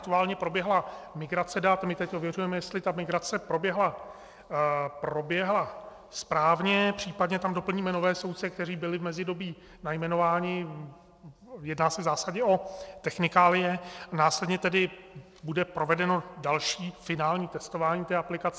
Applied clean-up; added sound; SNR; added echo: none; none; none; none.